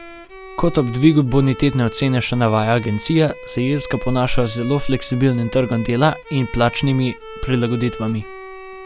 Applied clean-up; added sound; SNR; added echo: none; Bowed string instrument; 16 dB; none.